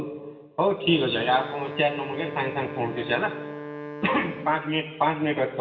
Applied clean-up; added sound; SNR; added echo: none; Wind instrument, woodwind instrument; 12 dB; reverberation time 1.1 s.